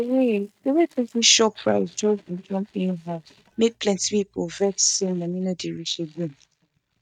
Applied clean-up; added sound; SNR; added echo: neural mask model DeepFilterNet 3.